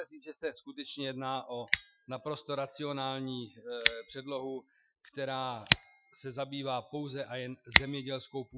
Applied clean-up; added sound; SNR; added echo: classical method Wiener filter.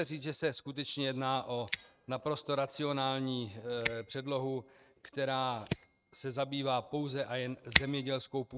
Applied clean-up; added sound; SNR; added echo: neural mask model RNNoise.